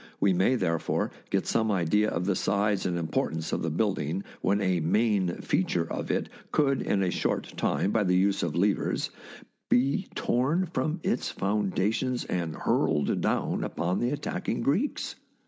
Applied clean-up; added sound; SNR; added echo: none; none; none; none.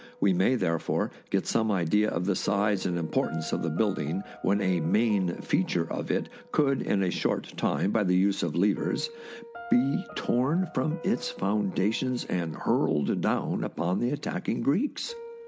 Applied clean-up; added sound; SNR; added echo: none; Piano; 19 dB; none.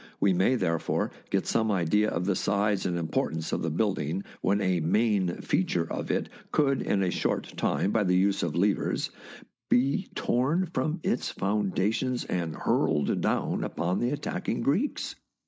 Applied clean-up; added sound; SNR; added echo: neural mask model Resemble Enhance denoiser.